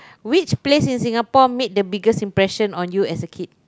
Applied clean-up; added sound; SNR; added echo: none; none; none; none.